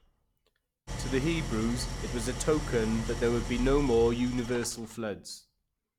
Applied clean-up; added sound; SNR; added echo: none; Idling; 6 dB; none.